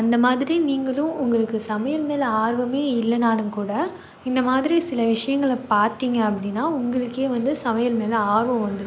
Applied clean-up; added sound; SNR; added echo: none; none; none; none.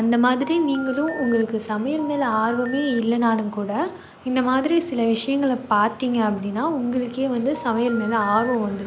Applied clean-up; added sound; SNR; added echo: none; Telephone; 14 dB; none.